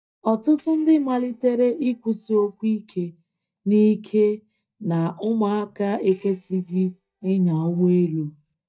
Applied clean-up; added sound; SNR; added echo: neural mask model DeepFilterNet 3.